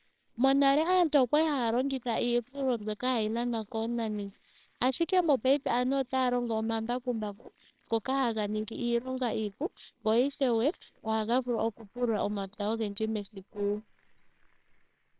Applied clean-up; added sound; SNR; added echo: neural separator model SepFormer WHAMR!.